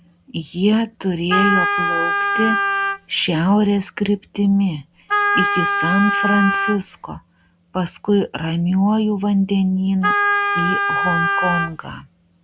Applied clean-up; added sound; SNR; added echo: none; Wind instrument, woodwind instrument; -1 dB; none.